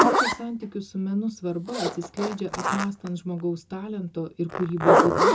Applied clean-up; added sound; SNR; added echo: none; Zipper (clothing); -4 dB; reverberation time 0.2 s.